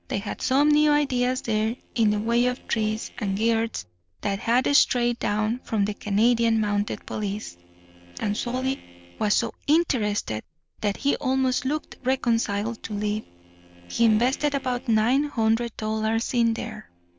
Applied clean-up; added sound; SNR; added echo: neural separator model SepFormer DNS4.